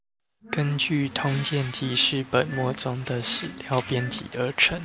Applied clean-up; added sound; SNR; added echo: none; Glass; 14 dB; none.